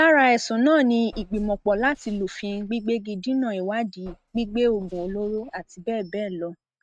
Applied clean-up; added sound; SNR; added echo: neural mask model RNNoise.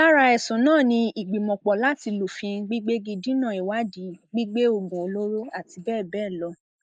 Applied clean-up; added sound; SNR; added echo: neural mask model Resemble Enhance denoiser.